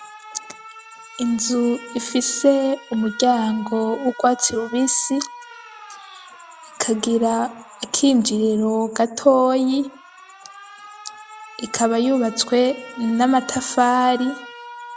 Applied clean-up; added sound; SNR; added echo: none; Alarm; 19 dB; none.